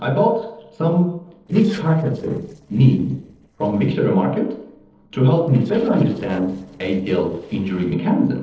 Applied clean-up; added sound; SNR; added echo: neural separator model SepFormer DNS4.